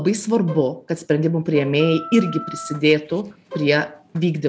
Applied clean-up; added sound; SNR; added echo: none; Bowed string instrument + Wind instrument, woodwind instrument; 16 dB; none.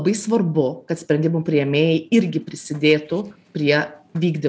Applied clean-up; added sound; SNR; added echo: none; none; none; none.